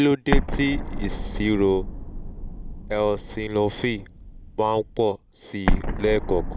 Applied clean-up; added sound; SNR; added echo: none; Explosion; 2 dB; none.